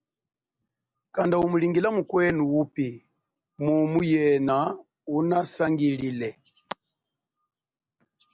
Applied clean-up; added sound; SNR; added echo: none; none; none; none.